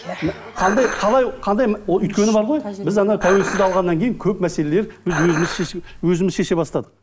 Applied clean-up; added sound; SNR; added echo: none; Dishes, pots, and pans; 10 dB; none.